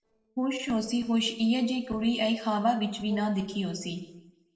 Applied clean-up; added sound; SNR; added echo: neural separator model SepFormer DNS4.